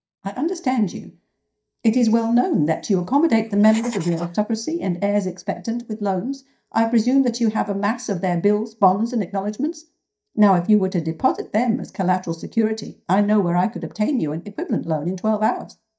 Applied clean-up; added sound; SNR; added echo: neural mask model DeepFilterNet 3.